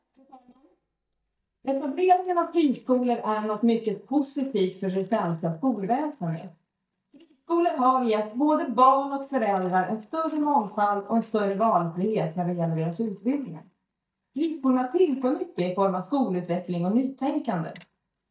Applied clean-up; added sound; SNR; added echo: neural mask model DeepFilterNet 3.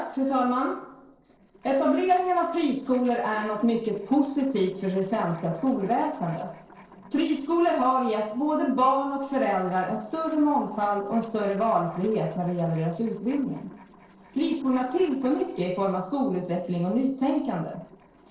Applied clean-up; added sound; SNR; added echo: neural separator model SepFormer DNS4.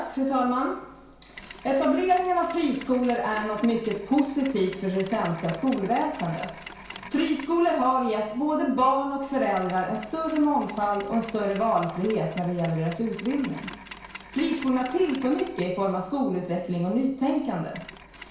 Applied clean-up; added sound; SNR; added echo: none; Mechanisms; 19 dB; reverberation time 0.6 s.